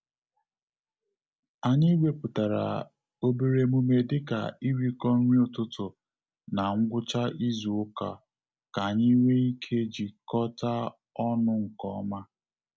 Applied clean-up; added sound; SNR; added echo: none; none; none; none.